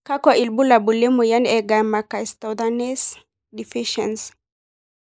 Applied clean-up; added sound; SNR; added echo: neural mask model Resemble Enhance denoiser.